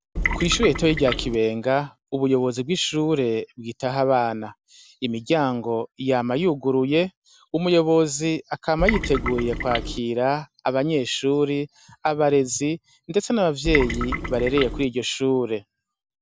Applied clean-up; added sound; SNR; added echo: none; Trickle, dribble / Water tap, faucet; 4 dB; none.